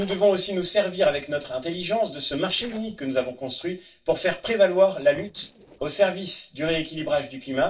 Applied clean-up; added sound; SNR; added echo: neural separator model SepFormer DNS4.